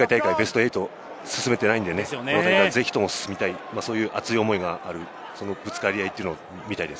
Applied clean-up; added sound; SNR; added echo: none; none; none; none.